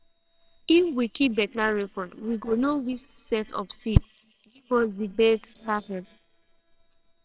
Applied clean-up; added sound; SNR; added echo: neural separator model SepFormer WHAMR!.